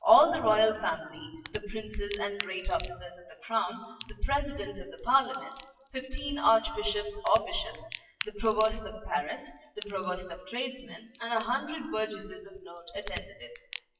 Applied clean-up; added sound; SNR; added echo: classical method WPE with log-MMSE.